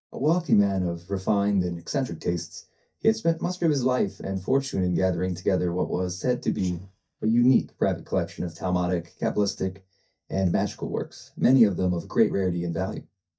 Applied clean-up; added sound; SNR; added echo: neural mask model DeepFilterNet 3.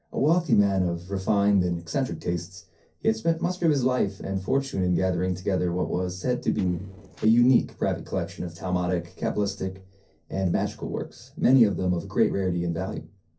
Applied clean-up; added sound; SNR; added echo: neural separator model SepFormer DNS4.